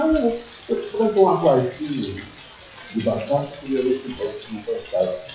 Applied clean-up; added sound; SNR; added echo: classical method WPE with log-MMSE.